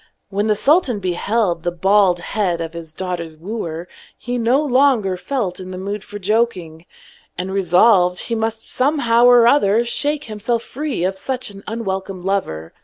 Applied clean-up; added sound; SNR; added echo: none; none; none; none.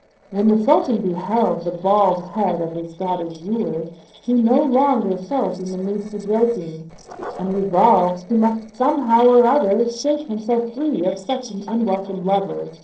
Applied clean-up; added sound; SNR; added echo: neural separator model SepFormer DNS4.